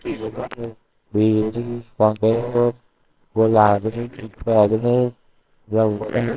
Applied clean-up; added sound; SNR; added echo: neural separator model SepFormer WHAMR!.